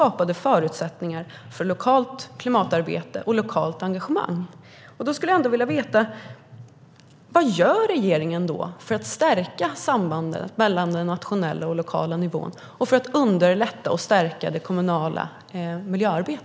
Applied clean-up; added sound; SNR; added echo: none; none; none; none.